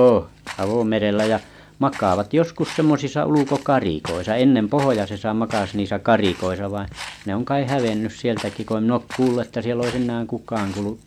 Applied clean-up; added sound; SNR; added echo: none; Walk, footsteps; 18 dB; none.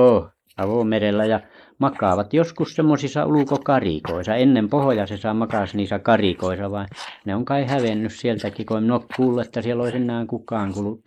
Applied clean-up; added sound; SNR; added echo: neural mask model Resemble Enhance denoiser.